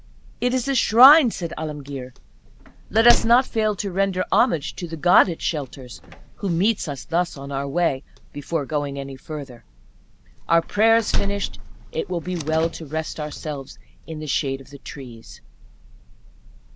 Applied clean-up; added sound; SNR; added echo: none; Slam; 6 dB; none.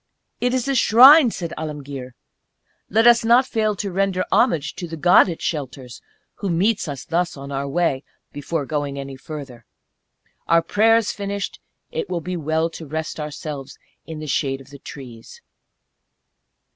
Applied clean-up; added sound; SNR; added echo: none; none; none; none.